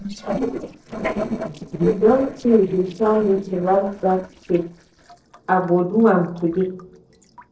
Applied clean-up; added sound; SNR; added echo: neural separator model SepFormer DNS4.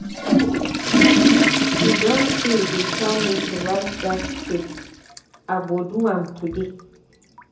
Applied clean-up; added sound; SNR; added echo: none; Toilet flush / Water; -4 dB; reverberation time 0.6 s.